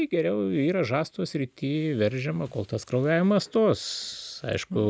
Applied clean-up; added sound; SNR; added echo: none; none; none; none.